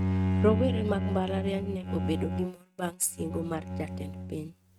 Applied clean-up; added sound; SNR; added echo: neural mask model RNNoise.